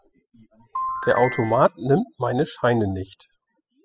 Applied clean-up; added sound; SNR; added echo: classical method spectral subtraction.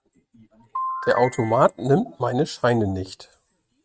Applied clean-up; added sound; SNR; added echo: neural mask model RNNoise.